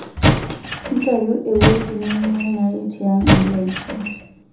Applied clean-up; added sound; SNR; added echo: none; Squeak / Wood; 0 dB; reverberation time 0.9 s.